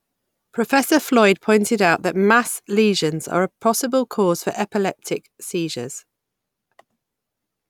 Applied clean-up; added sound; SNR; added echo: none; none; none; none.